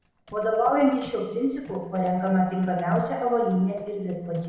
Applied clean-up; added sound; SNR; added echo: neural separator model SepFormer DNS4.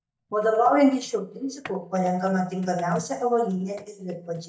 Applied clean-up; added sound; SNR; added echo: neural mask model DeepFilterNet 3.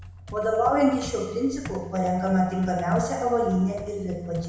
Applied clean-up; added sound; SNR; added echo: none; Computer keyboard; 16 dB; reverberation time 1.0 s.